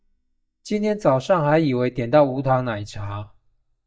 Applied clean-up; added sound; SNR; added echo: neural mask model DeepFilterNet 3.